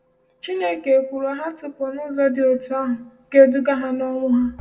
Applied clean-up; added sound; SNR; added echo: none; none; none; reverberation time 0.3 s.